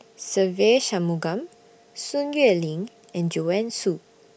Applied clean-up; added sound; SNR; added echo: none; none; none; none.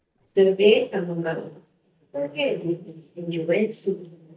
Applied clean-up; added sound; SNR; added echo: neural mask model DeepFilterNet 3.